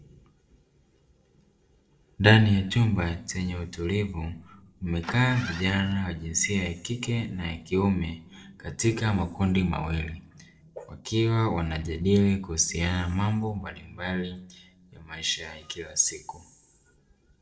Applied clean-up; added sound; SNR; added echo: neural separator model SepFormer DNS4.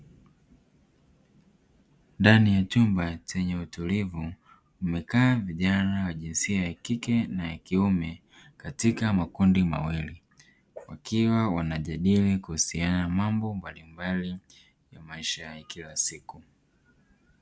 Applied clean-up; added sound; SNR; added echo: none; none; none; none.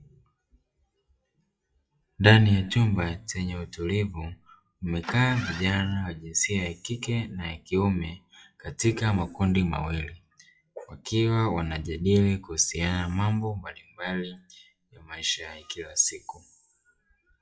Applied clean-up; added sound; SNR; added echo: classical method WPE with log-MMSE.